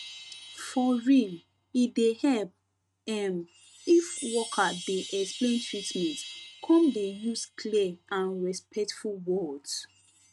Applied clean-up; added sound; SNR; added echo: neural mask model RNNoise.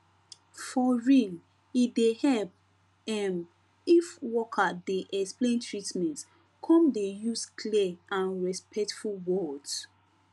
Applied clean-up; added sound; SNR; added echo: none; none; none; none.